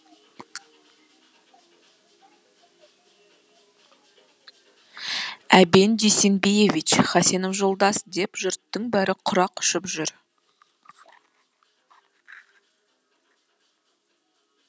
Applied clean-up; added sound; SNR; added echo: none; none; none; none.